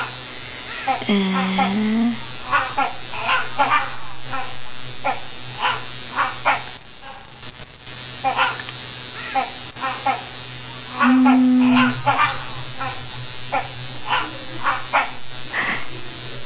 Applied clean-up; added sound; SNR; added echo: none; Bird vocalization, bird call, bird song; 1 dB; none.